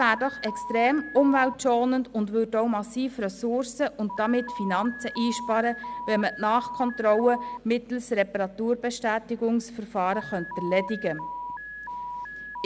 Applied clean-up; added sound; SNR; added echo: none; Alarm; 12 dB; none.